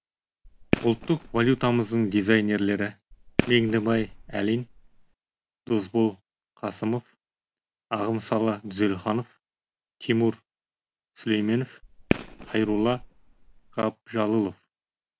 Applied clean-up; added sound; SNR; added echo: none; Fireworks; 7 dB; none.